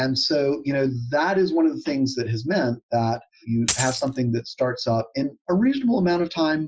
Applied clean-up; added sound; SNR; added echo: classical method Wiener filter.